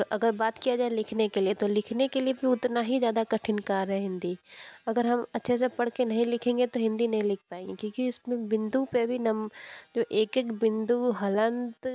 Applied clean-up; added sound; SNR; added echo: none; none; none; none.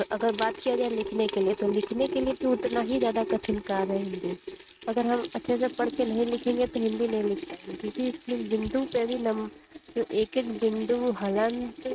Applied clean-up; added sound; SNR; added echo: neural mask model RNNoise.